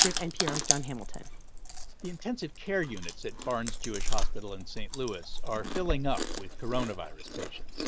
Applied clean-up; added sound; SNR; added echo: none; Chewing, mastication; -5 dB; none.